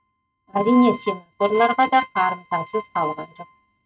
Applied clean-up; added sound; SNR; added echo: neural mask model RNNoise.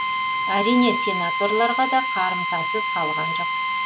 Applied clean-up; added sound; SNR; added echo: none; Drill; 0 dB; none.